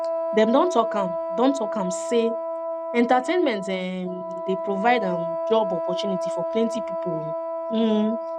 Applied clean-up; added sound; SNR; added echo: none; Wind instrument, woodwind instrument; 3 dB; none.